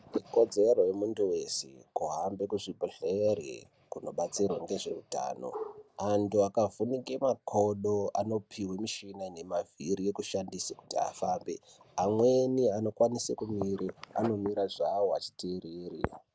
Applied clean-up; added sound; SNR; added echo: none; none; none; none.